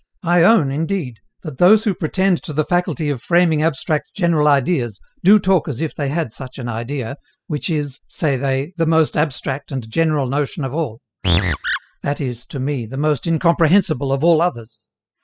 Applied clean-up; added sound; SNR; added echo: classical method spectral subtraction.